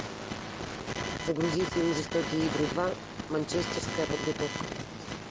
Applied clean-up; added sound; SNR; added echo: none; none; none; none.